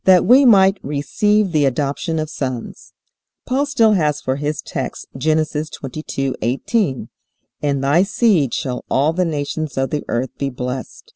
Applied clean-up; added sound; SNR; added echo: none; none; none; none.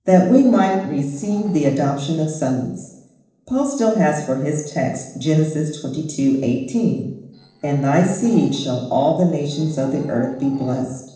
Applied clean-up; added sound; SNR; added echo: neural separator model SepFormer DNS4.